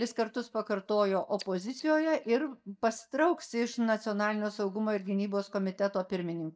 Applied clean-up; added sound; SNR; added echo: neural mask model DeepFilterNet 3.